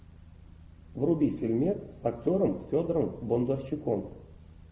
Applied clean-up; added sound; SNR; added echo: none; none; none; none.